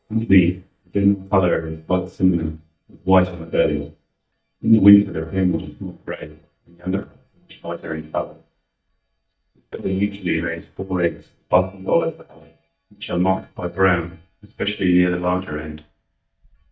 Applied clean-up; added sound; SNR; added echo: neural mask model DeepFilterNet 3.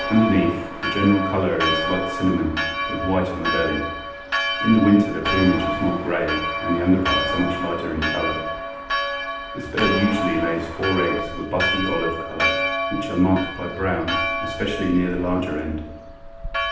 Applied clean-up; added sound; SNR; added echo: none; Church bell; 3 dB; reverberation time 0.8 s.